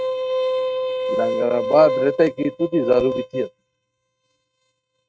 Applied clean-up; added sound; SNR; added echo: neural mask model RNNoise.